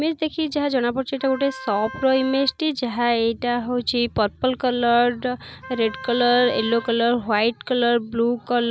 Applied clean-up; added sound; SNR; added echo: none; Wind instrument, woodwind instrument; 17 dB; none.